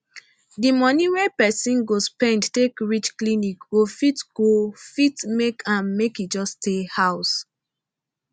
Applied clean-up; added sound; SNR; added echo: none; none; none; none.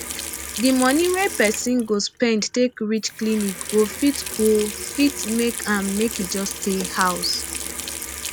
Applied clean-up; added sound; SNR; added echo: none; Sink (filling or washing) / Water tap, faucet; 9 dB; none.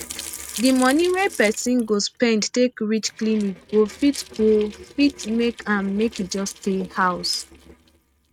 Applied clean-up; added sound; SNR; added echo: neural mask model RNNoise.